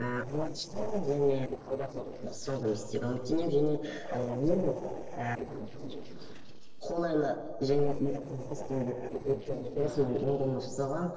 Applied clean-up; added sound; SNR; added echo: neural separator model SepFormer DNS4.